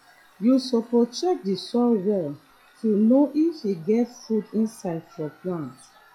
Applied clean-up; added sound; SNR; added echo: classical method log-MMSE.